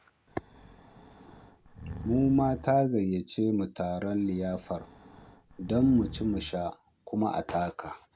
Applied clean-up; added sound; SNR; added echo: none; Breathing; 14 dB; none.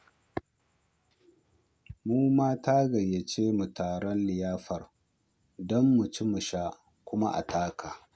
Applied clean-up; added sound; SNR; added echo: none; none; none; none.